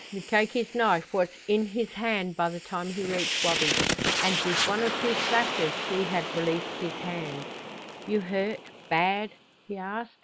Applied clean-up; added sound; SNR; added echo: none; Fire; 3 dB; none.